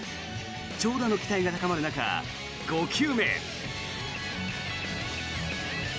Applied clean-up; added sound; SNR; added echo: none; none; none; none.